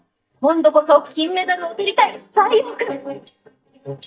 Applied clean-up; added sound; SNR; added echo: neural mask model DeepFilterNet 3.